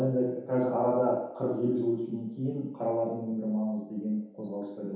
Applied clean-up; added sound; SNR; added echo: none; none; none; reverberation time 0.8 s.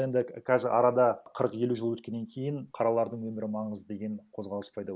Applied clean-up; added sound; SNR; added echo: none; none; none; none.